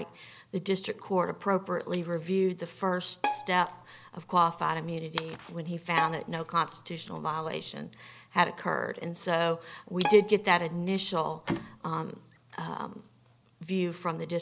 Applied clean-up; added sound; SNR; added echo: none; Bowed string instrument; 8 dB; none.